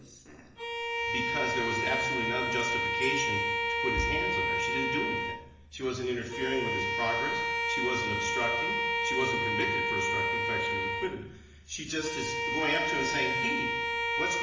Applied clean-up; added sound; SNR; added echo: none; Bowed string instrument; -4 dB; reverberation time 1.0 s.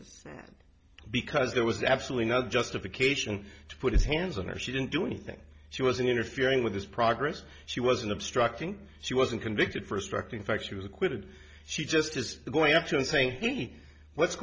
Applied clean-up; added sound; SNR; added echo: none; none; none; none.